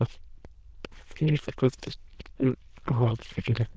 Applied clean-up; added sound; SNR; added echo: neural diffusion model UNIVERSE++.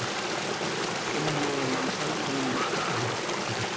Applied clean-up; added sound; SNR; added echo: none; Stream; -4 dB; none.